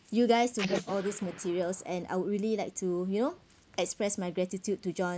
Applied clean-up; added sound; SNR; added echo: neural mask model Resemble Enhance denoiser.